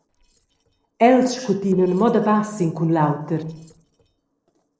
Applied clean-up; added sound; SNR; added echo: neural separator model SepFormer DNS4.